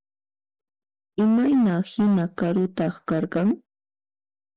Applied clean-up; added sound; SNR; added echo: none; none; none; none.